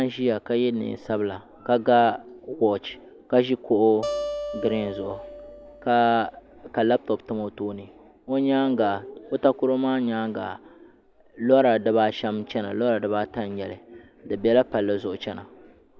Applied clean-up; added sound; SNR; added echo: none; Acoustic guitar; 11 dB; none.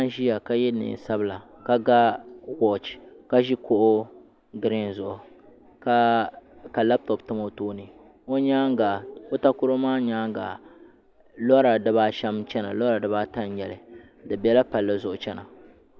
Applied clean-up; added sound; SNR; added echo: none; none; none; none.